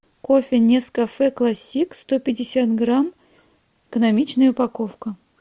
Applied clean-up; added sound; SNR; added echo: none; none; none; none.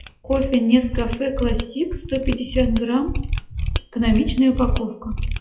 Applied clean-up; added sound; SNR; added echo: classical method WPE with log-MMSE.